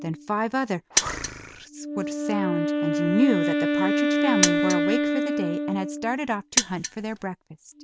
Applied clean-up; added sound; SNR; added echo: none; Mechanisms + Wind instrument, woodwind instrument; -3 dB; none.